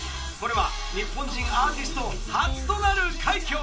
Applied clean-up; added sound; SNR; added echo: none; Electric guitar; 19 dB; reverberation time 0.2 s.